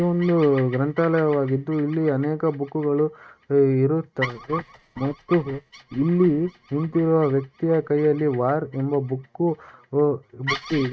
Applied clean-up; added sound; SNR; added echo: neural mask model RNNoise.